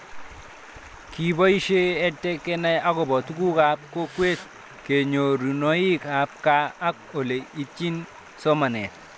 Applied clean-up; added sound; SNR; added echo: none; Breathing; 19 dB; none.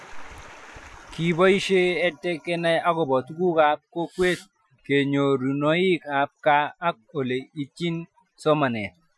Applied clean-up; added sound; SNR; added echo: classical method Wiener filter.